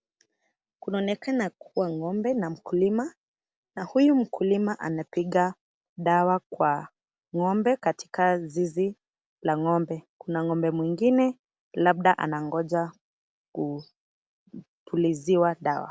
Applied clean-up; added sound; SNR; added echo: none; none; none; none.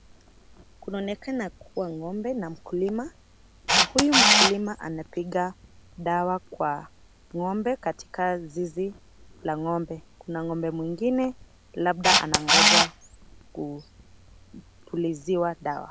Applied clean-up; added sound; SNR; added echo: none; Camera; -1 dB; none.